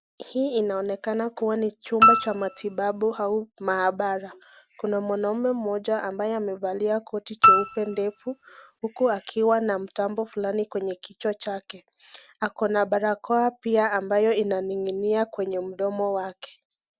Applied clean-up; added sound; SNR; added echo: none; Piano; -3 dB; none.